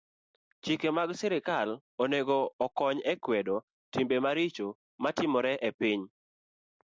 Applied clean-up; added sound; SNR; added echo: none; none; none; none.